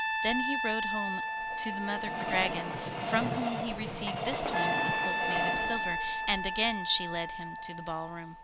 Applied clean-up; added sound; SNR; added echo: none; Trumpet + Train; -1 dB; none.